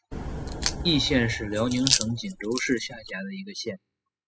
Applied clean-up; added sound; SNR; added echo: classical method spectral subtraction.